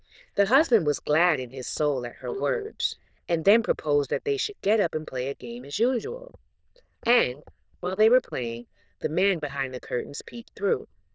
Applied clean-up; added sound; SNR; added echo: neural diffusion model UNIVERSE++.